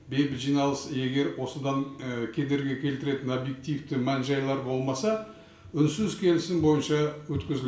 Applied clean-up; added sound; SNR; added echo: none; none; none; reverberation time 0.5 s.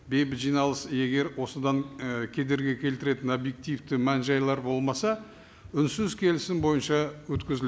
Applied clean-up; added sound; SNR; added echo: none; none; none; none.